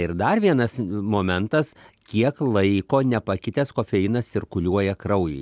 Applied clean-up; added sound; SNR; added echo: none; none; none; none.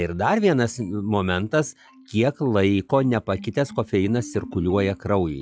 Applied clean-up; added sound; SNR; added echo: classical method log-MMSE.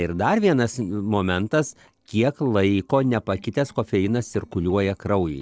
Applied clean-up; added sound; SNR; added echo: neural separator model SepFormer DNS4.